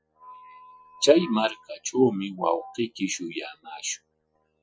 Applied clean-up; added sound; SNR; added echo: classical method Wiener filter.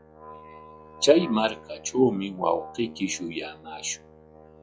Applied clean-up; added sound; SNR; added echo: classical method log-MMSE.